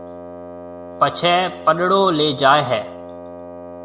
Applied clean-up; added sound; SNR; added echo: none; Wind instrument, woodwind instrument; 14 dB; none.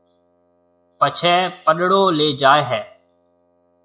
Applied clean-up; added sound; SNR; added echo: classical method log-MMSE.